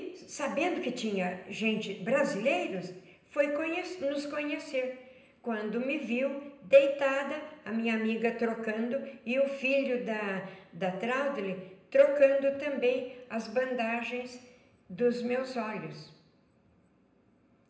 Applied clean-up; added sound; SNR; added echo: none; none; none; reverberation time 0.9 s.